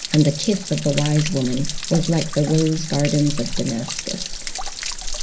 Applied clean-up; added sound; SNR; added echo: none; Stream / Trickle, dribble / Splash, splatter; 6 dB; reverberation time 0.5 s.